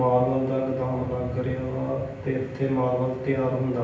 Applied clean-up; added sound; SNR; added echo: none; none; none; reverberation time 0.9 s.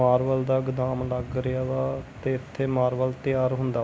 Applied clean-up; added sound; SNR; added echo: none; none; none; none.